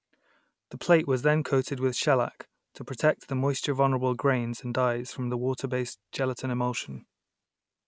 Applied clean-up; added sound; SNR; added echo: none; none; none; none.